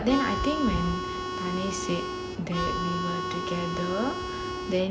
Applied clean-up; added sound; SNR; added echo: none; Harmonica; 3 dB; none.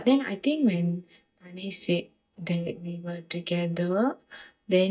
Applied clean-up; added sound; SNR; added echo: neural mask model DeepFilterNet 3.